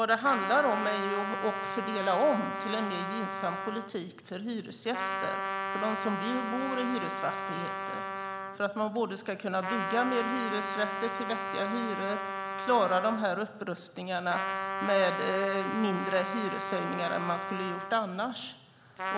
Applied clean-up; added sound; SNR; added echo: none; Trumpet; 4 dB; none.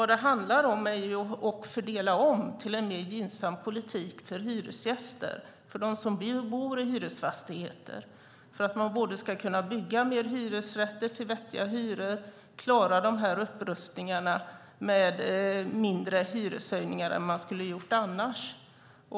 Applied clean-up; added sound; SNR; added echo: none; none; none; none.